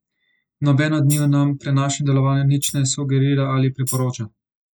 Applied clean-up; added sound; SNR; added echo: neural mask model Resemble Enhance denoiser.